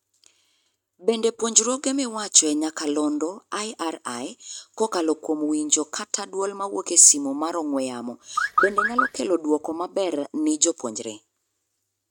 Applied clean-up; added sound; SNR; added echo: neural mask model RNNoise.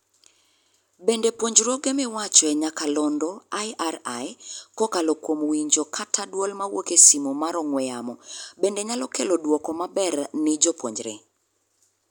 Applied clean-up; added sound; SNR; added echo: none; none; none; none.